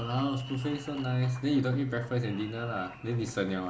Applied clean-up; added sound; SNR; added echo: none; Applause; 18 dB; reverberation time 0.6 s.